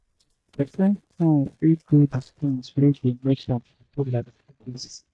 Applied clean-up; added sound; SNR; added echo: neural mask model DeepFilterNet 3.